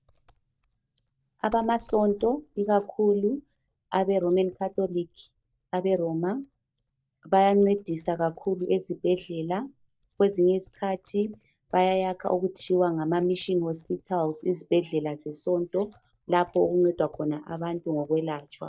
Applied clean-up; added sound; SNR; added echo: neural mask model DeepFilterNet 3.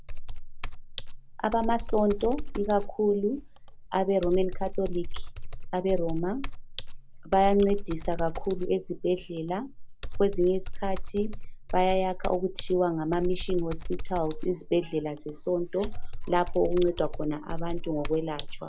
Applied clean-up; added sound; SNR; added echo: none; Computer keyboard; 3 dB; none.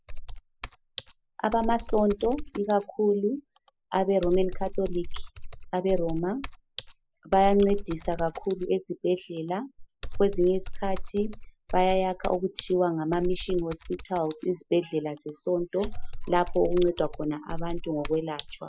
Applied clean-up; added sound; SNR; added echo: classical method spectral subtraction.